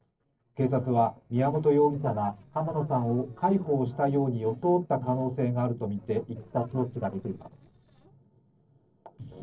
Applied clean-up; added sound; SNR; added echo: neural separator model SepFormer DNS4.